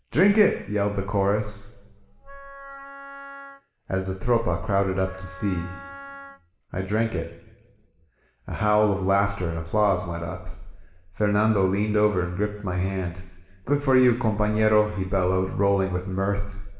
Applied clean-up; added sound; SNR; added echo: none; Wind instrument, woodwind instrument; 16 dB; reverberation time 1.0 s.